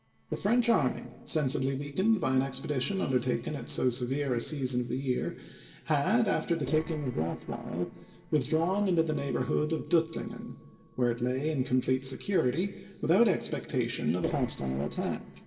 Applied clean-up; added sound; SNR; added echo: neural separator model SepFormer DNS4.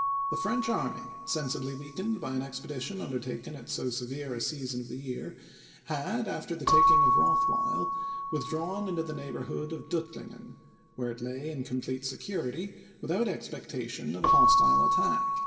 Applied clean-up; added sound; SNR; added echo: none; Keyboard (musical) / Bell; -3 dB; reverberation time 2.4 s.